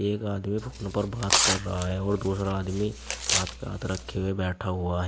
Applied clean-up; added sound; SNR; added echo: none; Tearing; 2 dB; none.